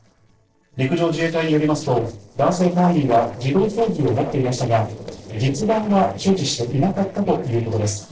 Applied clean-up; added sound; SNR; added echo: neural separator model SepFormer DNS4.